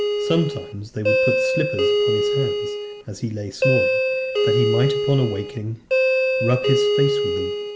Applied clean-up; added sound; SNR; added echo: none; Doorbell; -4 dB; none.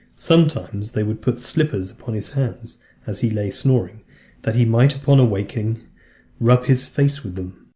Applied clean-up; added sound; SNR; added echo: none; none; none; none.